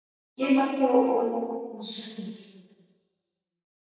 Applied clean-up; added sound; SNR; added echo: neural mask model DeepFilterNet 3.